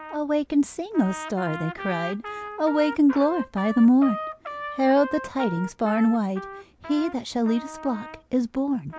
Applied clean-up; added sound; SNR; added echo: none; Trumpet; 13 dB; none.